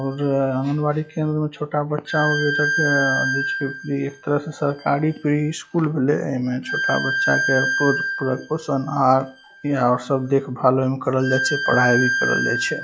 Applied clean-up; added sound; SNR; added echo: classical method log-MMSE.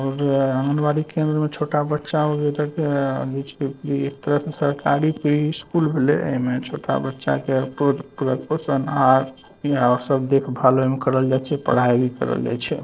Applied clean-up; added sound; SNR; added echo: neural separator model SepFormer DNS4.